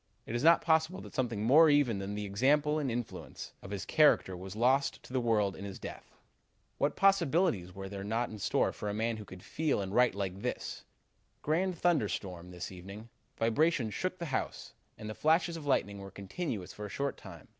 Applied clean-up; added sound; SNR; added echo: none; none; none; none.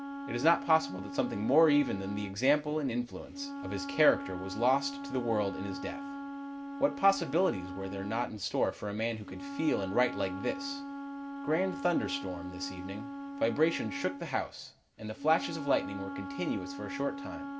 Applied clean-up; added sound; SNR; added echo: none; Wind instrument, woodwind instrument; 9 dB; reverberation time 0.3 s.